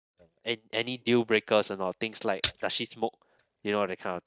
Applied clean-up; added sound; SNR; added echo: neural mask model DeepFilterNet 3.